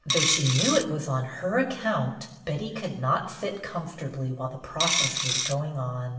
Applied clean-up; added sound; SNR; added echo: none; Coin (dropping); -1 dB; reverberation time 0.9 s.